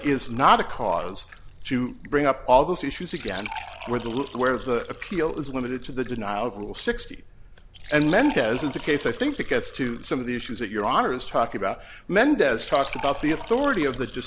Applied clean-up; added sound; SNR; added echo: none; Fill (with liquid) / Trickle, dribble; 16 dB; none.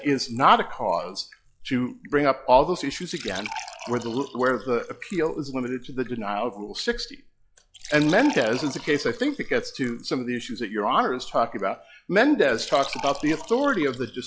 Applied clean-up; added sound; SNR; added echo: classical method log-MMSE.